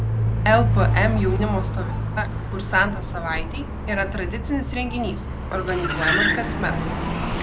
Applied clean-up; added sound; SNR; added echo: none; Car; -2 dB; none.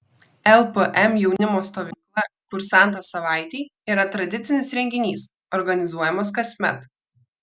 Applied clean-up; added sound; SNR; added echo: none; none; none; none.